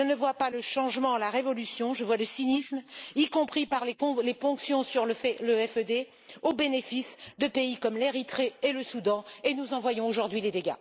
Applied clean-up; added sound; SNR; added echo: neural mask model Resemble Enhance denoiser.